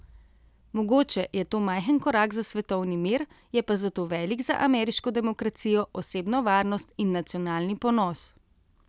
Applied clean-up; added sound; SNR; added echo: none; none; none; none.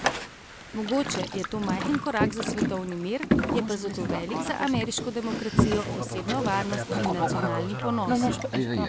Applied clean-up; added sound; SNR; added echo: none; Boat, Water vehicle; -2 dB; none.